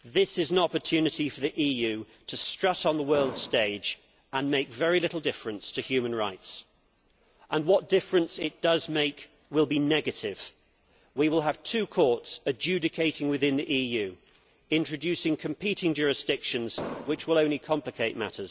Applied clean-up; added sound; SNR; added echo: none; Explosion; 10 dB; none.